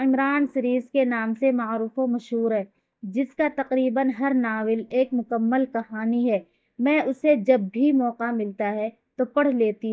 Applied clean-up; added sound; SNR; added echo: neural mask model DeepFilterNet 3.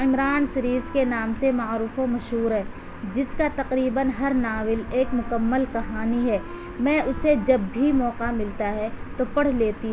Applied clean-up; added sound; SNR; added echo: none; Wind instrument, woodwind instrument; 19 dB; none.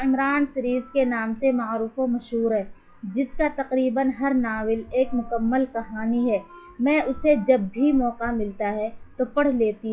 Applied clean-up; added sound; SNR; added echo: classical method log-MMSE.